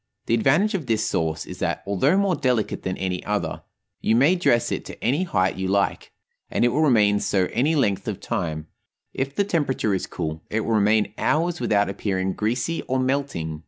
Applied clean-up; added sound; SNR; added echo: none; none; none; none.